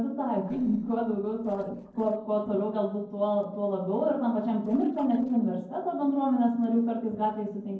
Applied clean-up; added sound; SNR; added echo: neural separator model SepFormer DNS4.